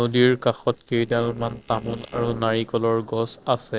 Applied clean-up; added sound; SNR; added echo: neural separator model SepFormer DNS4.